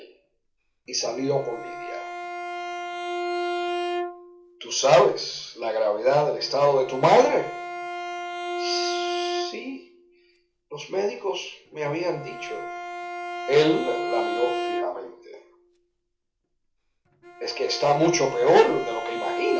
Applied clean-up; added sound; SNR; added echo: none; Bowed string instrument; 7 dB; reverberation time 0.4 s.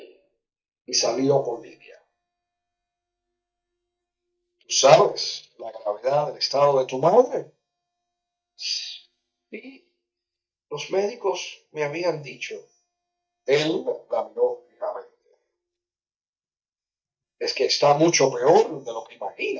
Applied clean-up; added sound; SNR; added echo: neural mask model DeepFilterNet 3.